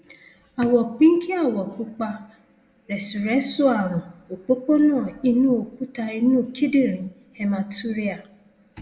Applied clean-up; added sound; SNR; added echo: none; none; none; reverberation time 0.6 s.